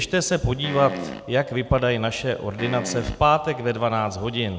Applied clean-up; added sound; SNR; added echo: none; Fart; 10 dB; none.